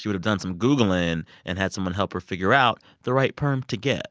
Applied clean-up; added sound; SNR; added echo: none; none; none; none.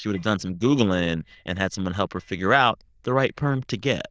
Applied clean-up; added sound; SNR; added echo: neural diffusion model UNIVERSE++.